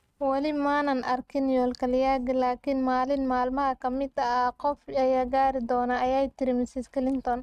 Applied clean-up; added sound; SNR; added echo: neural mask model RNNoise.